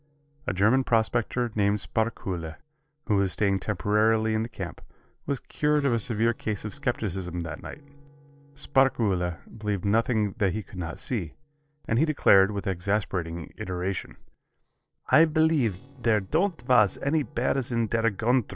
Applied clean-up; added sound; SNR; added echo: neural separator model SepFormer DNS4.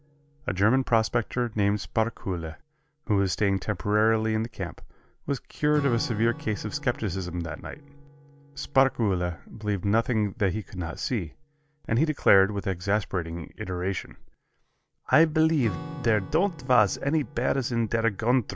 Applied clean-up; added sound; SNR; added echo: none; Acoustic guitar / Strum; 19 dB; none.